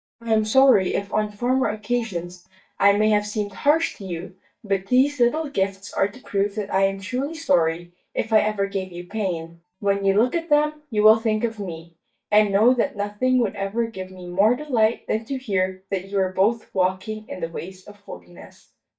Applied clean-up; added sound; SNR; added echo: neural mask model DeepFilterNet 3.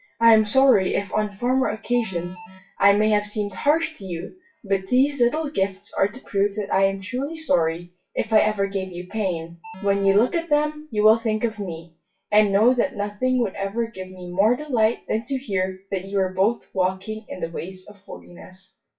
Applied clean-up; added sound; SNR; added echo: classical method WPE with log-MMSE.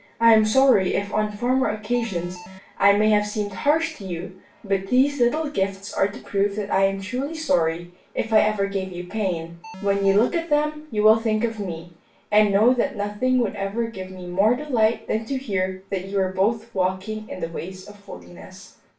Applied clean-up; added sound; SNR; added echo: none; Alarm; 14 dB; reverberation time 0.3 s.